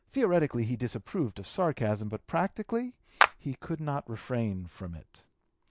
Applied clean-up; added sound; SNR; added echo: none; Clapping; -1 dB; none.